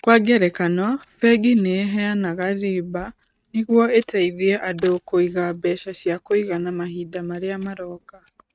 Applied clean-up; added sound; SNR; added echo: neural mask model RNNoise.